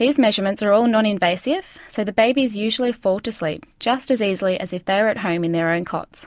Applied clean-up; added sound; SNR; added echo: none; none; none; none.